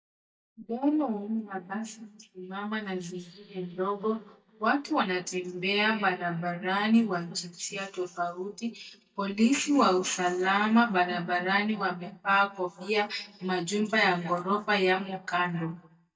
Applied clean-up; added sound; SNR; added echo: neural mask model DeepFilterNet 3.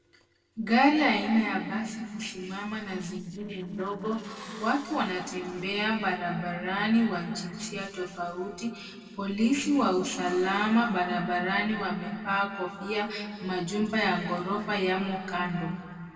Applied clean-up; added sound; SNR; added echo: neural separator model SepFormer DNS4.